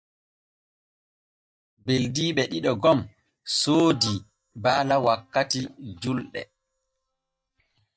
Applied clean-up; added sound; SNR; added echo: neural mask model DeepFilterNet 3.